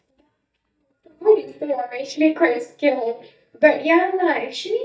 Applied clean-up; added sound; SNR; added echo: neural mask model DeepFilterNet 3.